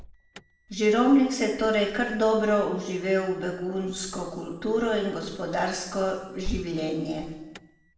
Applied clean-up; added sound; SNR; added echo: none; Alarm; 17 dB; reverberation time 0.9 s.